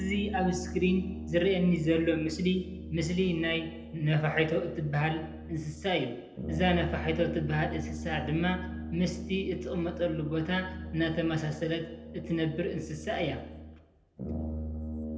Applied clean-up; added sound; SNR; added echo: none; Brass instrument; 9 dB; reverberation time 0.8 s.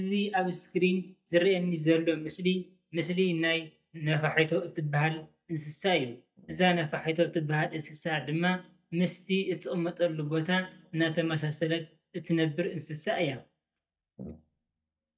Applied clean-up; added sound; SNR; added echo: neural mask model DeepFilterNet 3.